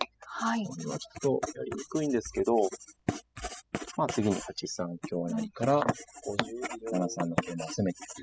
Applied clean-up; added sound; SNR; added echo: classical method spectral subtraction.